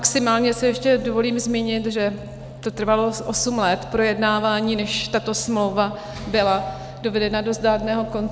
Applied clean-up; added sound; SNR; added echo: none; Organ; 18 dB; none.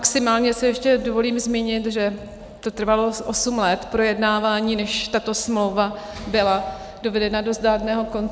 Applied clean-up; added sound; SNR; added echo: none; none; none; none.